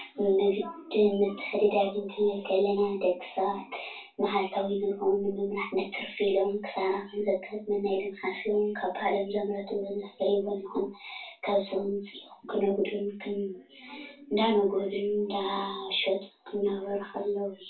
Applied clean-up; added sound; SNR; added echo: none; none; none; reverberation time 0.2 s.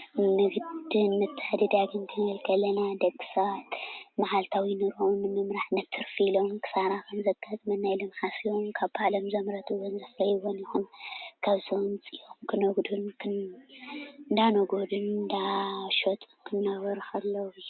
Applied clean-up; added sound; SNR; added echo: none; none; none; none.